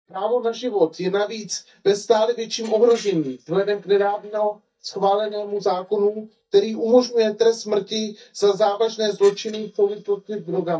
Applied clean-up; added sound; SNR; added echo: neural mask model DeepFilterNet 3.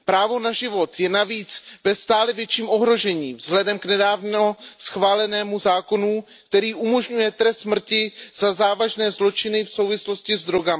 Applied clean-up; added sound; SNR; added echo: none; none; none; none.